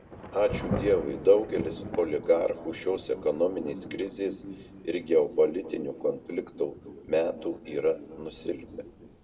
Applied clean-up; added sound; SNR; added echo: none; Thunder / Rain; 13 dB; reverberation time 1.7 s.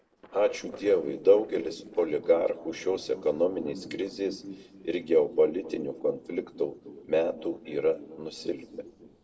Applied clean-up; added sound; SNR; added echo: neural separator model SepFormer DNS4.